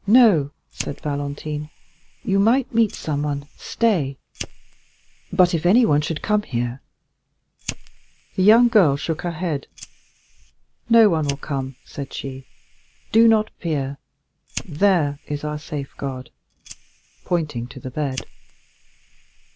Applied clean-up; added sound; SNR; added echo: none; Fire; 19 dB; none.